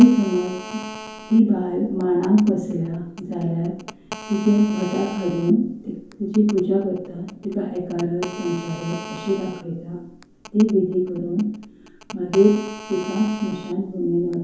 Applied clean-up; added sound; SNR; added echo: none; Telephone; 17 dB; reverberation time 2.4 s.